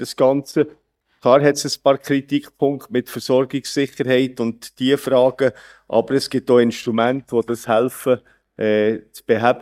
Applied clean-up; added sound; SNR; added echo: neural mask model DeepFilterNet 3.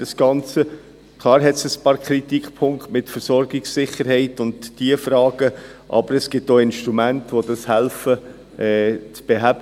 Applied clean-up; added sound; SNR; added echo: none; none; none; none.